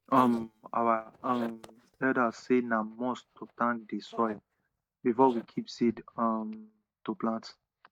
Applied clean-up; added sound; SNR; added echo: neural mask model DeepFilterNet 3.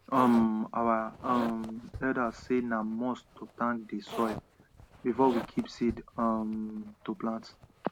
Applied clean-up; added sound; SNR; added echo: none; Zipper (clothing); 14 dB; none.